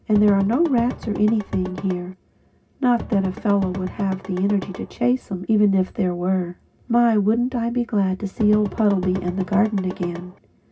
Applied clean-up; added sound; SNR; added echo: none; Drum / Drum kit; 12 dB; reverberation time 0.4 s.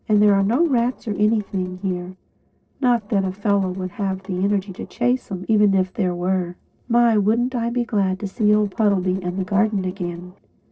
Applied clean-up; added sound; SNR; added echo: neural separator model SepFormer DNS4.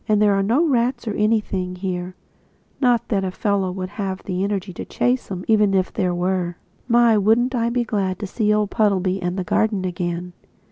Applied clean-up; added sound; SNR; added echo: none; none; none; none.